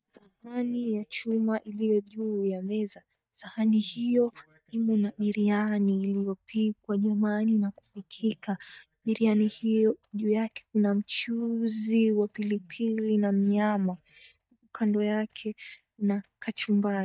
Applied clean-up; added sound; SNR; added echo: neural mask model DeepFilterNet 3.